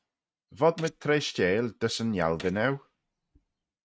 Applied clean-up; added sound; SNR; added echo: neural mask model RNNoise.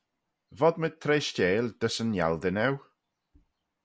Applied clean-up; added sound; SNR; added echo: none; none; none; none.